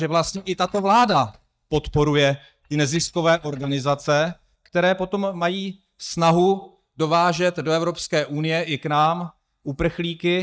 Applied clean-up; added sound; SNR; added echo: neural mask model DeepFilterNet 3.